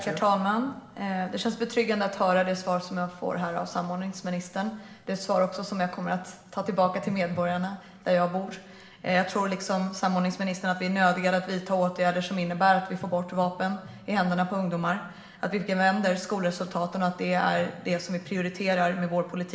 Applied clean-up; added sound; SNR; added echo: none; none; none; reverberation time 0.9 s.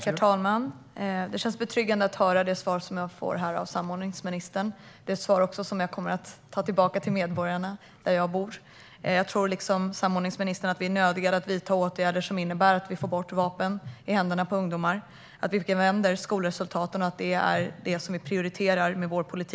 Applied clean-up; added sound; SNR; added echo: none; none; none; none.